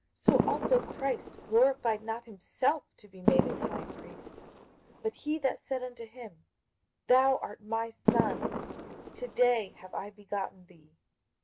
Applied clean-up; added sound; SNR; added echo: none; Fireworks; 1 dB; none.